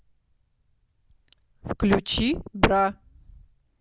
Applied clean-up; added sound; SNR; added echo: none; none; none; none.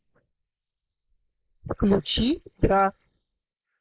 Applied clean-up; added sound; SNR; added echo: neural mask model Resemble Enhance denoiser.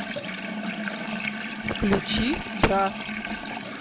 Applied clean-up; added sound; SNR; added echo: none; Sink (filling or washing) / Water tap, faucet; 3 dB; none.